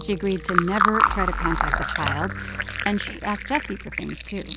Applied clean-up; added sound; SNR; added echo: none; Bass drum / Keyboard (musical) + Fill (with liquid); -2 dB; none.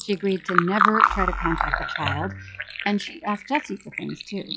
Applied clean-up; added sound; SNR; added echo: classical method log-MMSE.